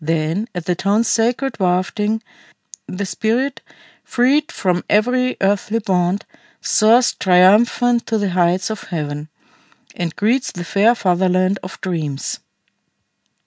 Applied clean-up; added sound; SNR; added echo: none; none; none; none.